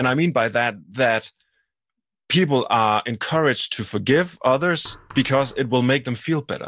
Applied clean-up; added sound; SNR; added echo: neural separator model SepFormer DNS4.